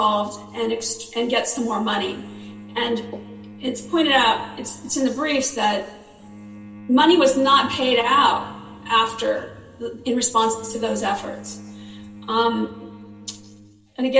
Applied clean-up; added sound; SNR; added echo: none; Bowed string instrument; 19 dB; reverberation time 1.7 s.